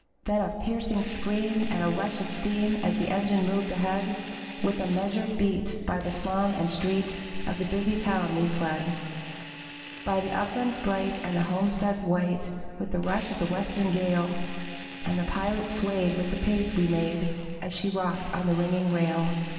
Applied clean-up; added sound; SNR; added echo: none; Drill; 12 dB; reverberation time 2.4 s.